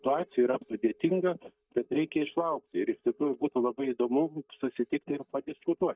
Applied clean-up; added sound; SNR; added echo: neural mask model DeepFilterNet 3.